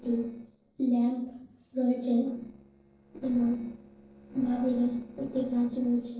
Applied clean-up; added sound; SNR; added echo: neural separator model SepFormer DNS4.